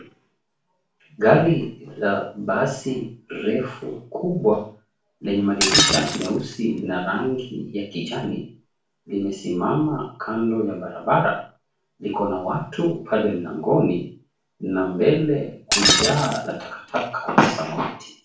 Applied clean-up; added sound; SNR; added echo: none; Shatter; 0 dB; reverberation time 0.4 s.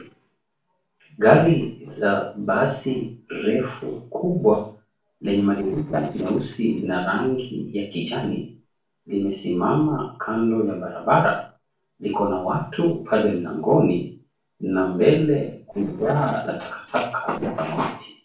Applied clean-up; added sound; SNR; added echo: neural separator model SepFormer DNS4.